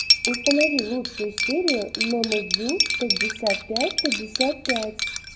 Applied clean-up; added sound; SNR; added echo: none; Cutlery, silverware; -1 dB; none.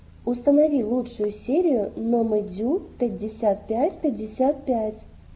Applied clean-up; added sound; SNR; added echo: none; none; none; none.